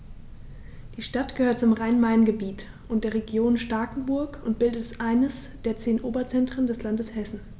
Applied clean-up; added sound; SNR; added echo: none; none; none; none.